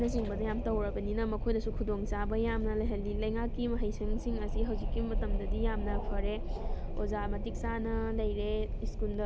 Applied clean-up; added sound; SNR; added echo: none; Wind; -2 dB; none.